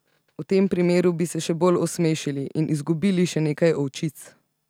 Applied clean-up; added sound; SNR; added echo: none; none; none; none.